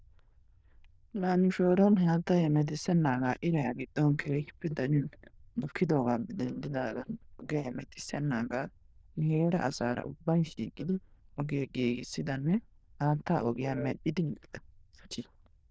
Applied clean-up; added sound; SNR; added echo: neural diffusion model UNIVERSE++.